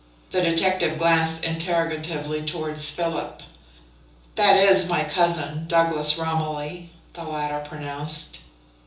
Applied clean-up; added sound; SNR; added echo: none; none; none; reverberation time 0.7 s.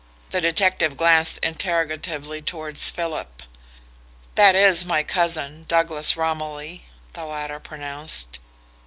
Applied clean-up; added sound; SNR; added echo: none; none; none; none.